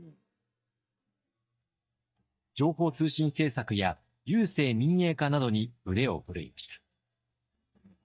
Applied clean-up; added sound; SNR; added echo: neural mask model DeepFilterNet 3.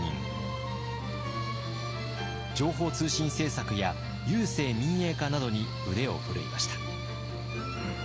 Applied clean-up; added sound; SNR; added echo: none; Mechanical fan; 4 dB; none.